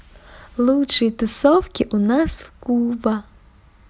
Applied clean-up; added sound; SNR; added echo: none; none; none; none.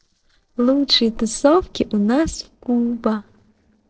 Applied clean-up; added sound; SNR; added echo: neural separator model SepFormer DNS4.